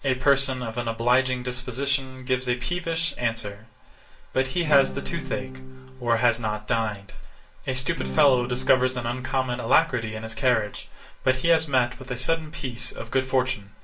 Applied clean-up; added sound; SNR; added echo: none; Acoustic guitar / Strum; 10 dB; reverberation time 0.2 s.